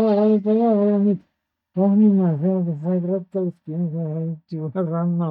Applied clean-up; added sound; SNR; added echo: neural mask model DeepFilterNet 3.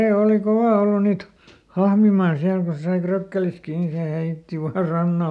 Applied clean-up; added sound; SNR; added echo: none; none; none; none.